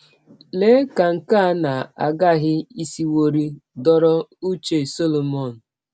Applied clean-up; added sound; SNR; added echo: none; none; none; none.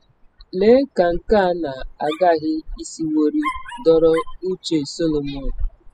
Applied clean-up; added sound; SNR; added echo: classical method spectral subtraction.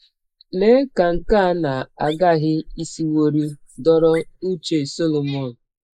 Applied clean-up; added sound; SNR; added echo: neural mask model Resemble Enhance denoiser.